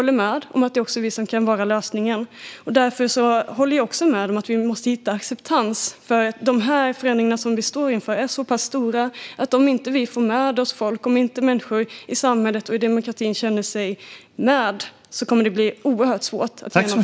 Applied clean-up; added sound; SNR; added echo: none; none; none; none.